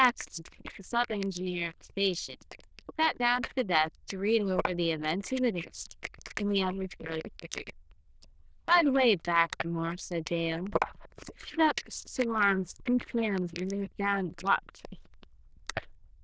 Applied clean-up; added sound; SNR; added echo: neural diffusion model UNIVERSE++.